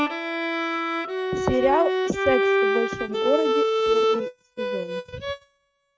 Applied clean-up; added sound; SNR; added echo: neural mask model RNNoise.